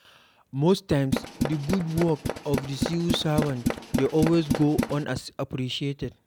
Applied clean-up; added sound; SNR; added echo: none; Tools; 3 dB; none.